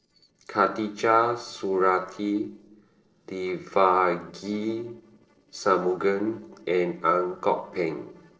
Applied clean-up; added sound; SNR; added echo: neural separator model SepFormer DNS4.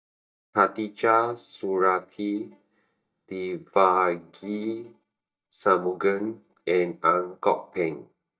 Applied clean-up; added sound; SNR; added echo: neural mask model DeepFilterNet 3.